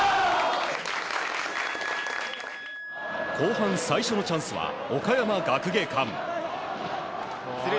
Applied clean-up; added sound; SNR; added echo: none; Wind instrument, woodwind instrument; 11 dB; none.